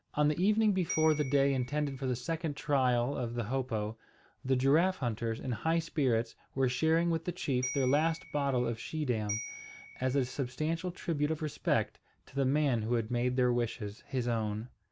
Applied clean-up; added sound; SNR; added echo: none; Bell; 14 dB; none.